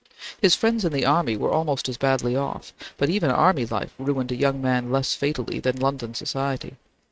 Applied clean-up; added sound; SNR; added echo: neural mask model RNNoise.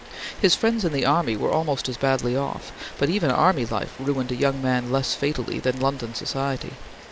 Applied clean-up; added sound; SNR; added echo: none; Rain; 18 dB; none.